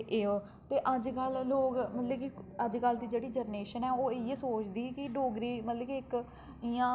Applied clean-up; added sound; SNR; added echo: none; none; none; none.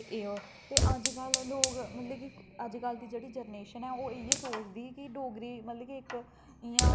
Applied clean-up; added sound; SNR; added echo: none; Fire; -5 dB; none.